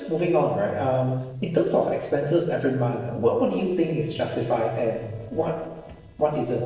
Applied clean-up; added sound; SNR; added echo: neural separator model SepFormer DNS4.